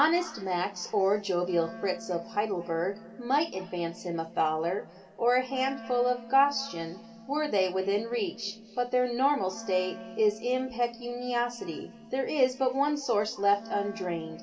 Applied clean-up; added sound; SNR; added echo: none; Wind instrument, woodwind instrument; 19 dB; reverberation time 2.4 s.